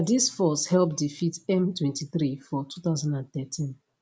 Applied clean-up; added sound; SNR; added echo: none; none; none; none.